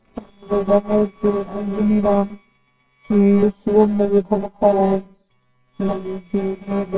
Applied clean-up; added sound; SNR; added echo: neural separator model SepFormer WHAMR!.